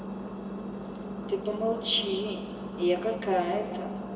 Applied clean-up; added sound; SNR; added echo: none; Engine; 6 dB; reverberation time 2.0 s.